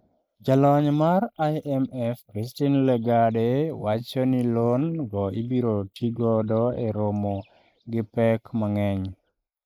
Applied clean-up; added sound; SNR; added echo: neural mask model Resemble Enhance denoiser.